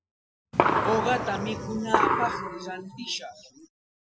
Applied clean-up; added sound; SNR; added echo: classical method Wiener filter.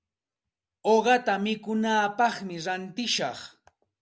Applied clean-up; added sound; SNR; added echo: none; none; none; none.